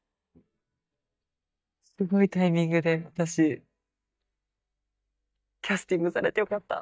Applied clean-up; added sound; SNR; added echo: neural mask model DeepFilterNet 3.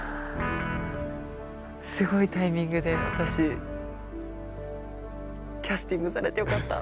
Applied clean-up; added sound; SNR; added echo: none; Guitar; 7 dB; none.